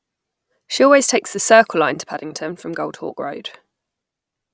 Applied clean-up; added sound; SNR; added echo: none; none; none; none.